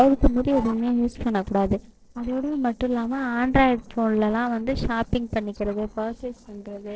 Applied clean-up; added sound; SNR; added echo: neural separator model SepFormer DNS4.